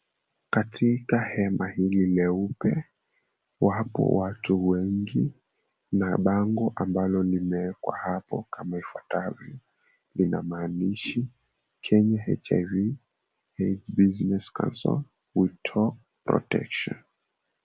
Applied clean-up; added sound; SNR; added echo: none; none; none; none.